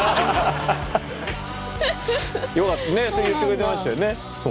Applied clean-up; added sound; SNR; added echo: none; Clapping; 18 dB; none.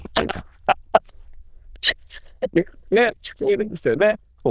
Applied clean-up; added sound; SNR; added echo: neural diffusion model UNIVERSE++.